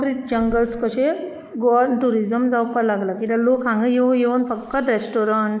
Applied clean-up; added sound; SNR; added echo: neural mask model Resemble Enhance denoiser.